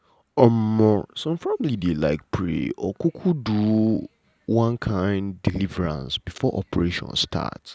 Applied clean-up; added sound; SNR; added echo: none; none; none; none.